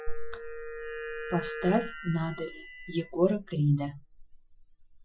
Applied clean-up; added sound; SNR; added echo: classical method Wiener filter.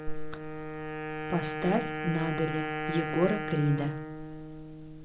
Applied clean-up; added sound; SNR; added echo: none; Wind instrument, woodwind instrument; 5 dB; none.